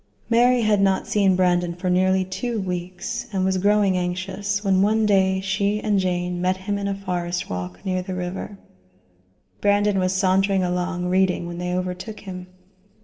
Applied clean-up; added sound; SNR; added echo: none; none; none; reverberation time 2.7 s.